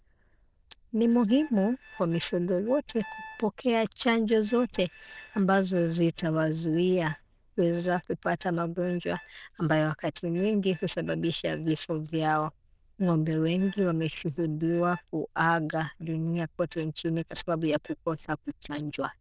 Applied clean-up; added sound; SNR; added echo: neural diffusion model UNIVERSE++.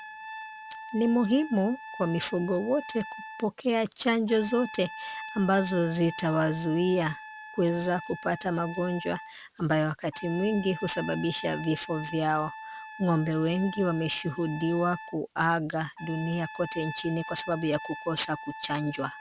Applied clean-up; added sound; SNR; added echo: none; Trumpet; 13 dB; none.